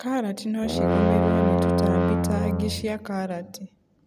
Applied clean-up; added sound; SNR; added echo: none; Brass instrument; -5 dB; none.